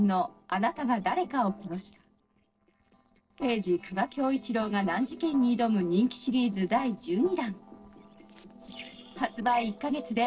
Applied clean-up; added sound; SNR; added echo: neural separator model SepFormer DNS4.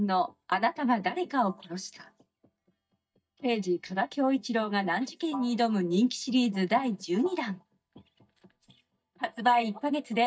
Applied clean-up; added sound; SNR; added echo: neural mask model DeepFilterNet 3.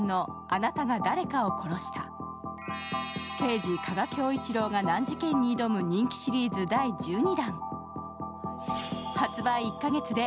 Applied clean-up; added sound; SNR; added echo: none; none; none; none.